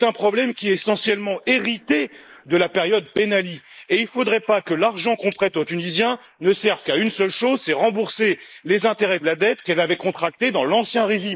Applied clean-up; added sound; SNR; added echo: neural mask model Resemble Enhance denoiser.